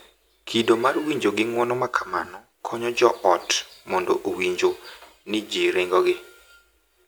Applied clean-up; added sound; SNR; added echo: none; none; none; none.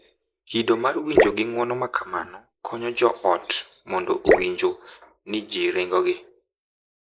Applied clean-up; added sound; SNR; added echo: neural mask model Resemble Enhance denoiser.